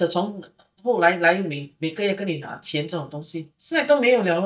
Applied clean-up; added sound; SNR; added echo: neural mask model DeepFilterNet 3.